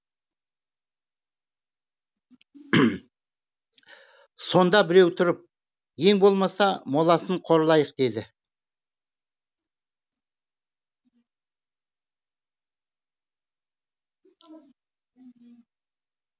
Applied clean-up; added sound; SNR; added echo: none; none; none; none.